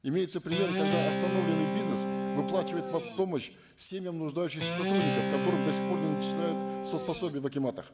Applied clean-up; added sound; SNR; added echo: none; Guitar; -1 dB; none.